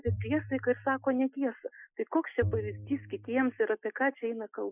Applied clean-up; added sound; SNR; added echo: classical method Wiener filter.